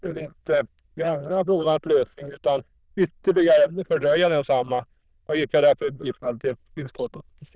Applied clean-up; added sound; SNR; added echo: neural diffusion model UNIVERSE++.